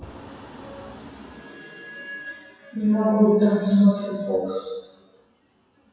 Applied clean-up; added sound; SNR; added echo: classical method WPE with log-MMSE.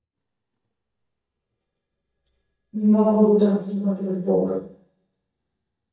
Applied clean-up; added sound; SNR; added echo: neural mask model DeepFilterNet 3.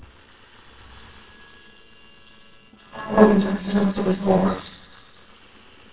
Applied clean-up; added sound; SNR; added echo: neural separator model SepFormer WHAMR!.